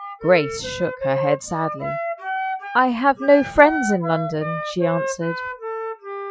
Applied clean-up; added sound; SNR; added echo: classical method Wiener filter.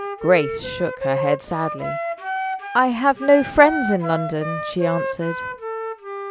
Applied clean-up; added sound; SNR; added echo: none; Wind instrument, woodwind instrument; 6 dB; none.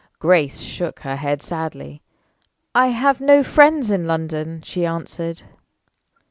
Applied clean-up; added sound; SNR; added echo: none; none; none; none.